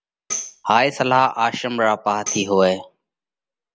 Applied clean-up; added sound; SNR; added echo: none; Tambourine; 13 dB; none.